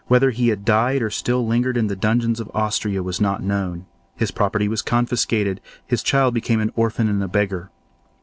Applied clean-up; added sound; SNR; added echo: none; none; none; none.